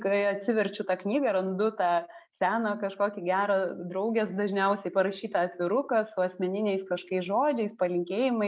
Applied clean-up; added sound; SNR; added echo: none; none; none; none.